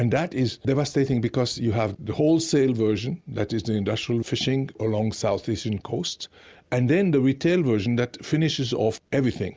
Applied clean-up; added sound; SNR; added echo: none; none; none; none.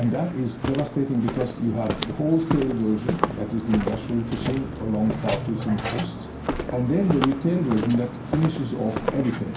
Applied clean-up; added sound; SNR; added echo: none; Walk, footsteps; 5 dB; reverberation time 0.5 s.